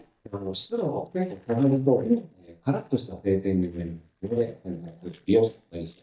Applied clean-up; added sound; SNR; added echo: neural mask model DeepFilterNet 3.